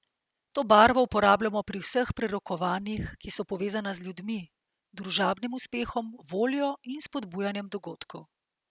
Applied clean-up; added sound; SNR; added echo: none; none; none; none.